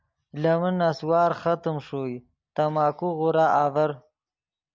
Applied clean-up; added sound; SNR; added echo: none; none; none; none.